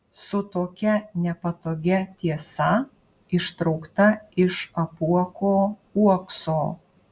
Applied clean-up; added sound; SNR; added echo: none; none; none; none.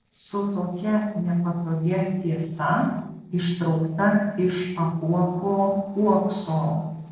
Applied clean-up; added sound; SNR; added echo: neural separator model SepFormer DNS4.